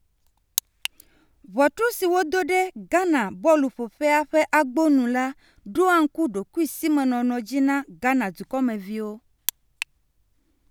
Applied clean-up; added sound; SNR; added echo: none; none; none; none.